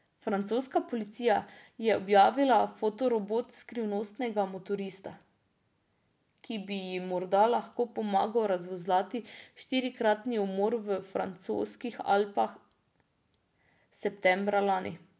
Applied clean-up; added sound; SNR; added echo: none; none; none; none.